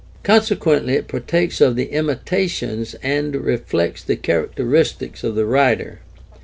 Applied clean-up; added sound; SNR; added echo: none; none; none; none.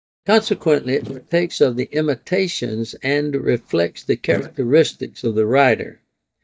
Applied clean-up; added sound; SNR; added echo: neural mask model DeepFilterNet 3.